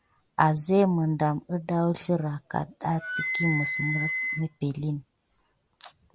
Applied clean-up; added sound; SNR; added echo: none; Wind instrument, woodwind instrument; 6 dB; none.